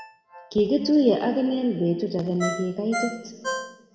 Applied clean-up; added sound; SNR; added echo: none; Ringtone; 11 dB; reverberation time 2.2 s.